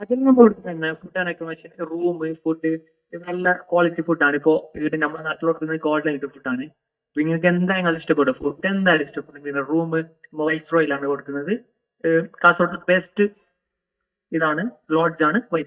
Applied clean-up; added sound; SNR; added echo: neural mask model DeepFilterNet 3.